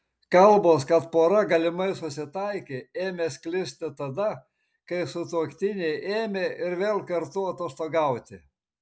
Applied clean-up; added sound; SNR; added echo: none; none; none; none.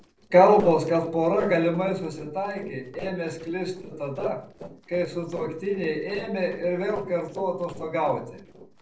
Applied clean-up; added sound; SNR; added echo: neural separator model SepFormer DNS4.